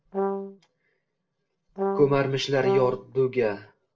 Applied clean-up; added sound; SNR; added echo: neural separator model SepFormer DNS4.